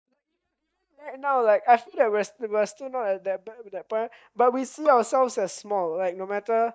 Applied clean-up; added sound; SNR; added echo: neural mask model DeepFilterNet 3.